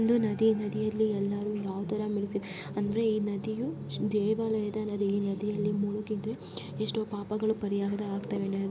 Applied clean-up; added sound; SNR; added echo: none; none; none; none.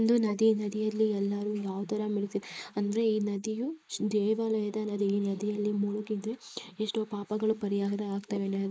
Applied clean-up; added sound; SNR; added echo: neural mask model Resemble Enhance denoiser.